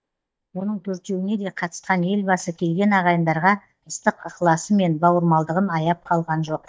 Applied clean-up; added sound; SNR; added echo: neural mask model DeepFilterNet 3.